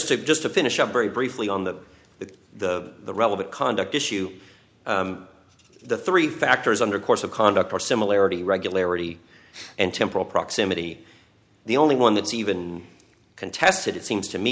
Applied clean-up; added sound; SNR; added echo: none; none; none; none.